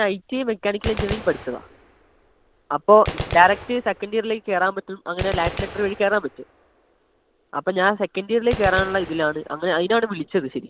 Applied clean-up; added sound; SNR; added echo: none; Gunshot, gunfire; 12 dB; none.